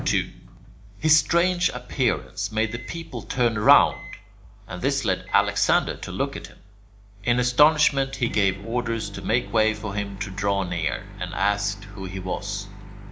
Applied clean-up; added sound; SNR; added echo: none; Microwave oven; 16 dB; reverberation time 0.4 s.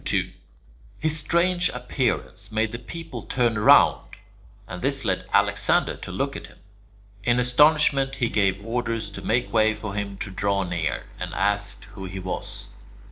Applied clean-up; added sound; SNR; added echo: neural separator model SepFormer DNS4.